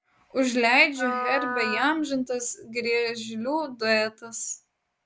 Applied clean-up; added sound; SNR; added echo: none; Wind instrument, woodwind instrument; 6 dB; none.